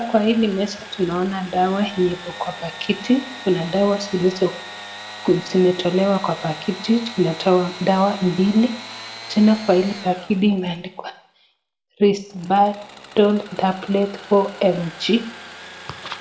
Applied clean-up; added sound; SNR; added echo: none; Sawing / Engine; 16 dB; reverberation time 0.5 s.